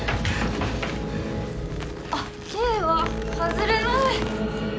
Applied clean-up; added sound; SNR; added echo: none; Wind instrument, woodwind instrument; 18 dB; none.